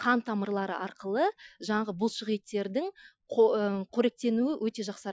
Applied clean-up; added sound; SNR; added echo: classical method Wiener filter.